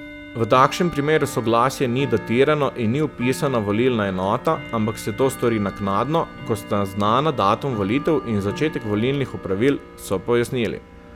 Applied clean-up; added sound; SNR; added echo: none; Tick-tock / Bell; 15 dB; none.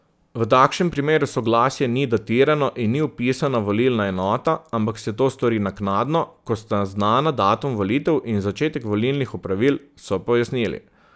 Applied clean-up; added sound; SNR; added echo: none; none; none; none.